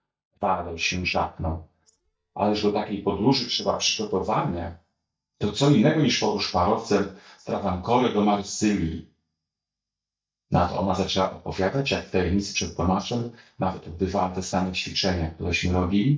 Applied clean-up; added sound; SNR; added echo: neural mask model DeepFilterNet 3.